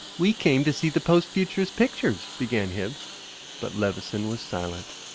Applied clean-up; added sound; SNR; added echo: none; Engine; 15 dB; none.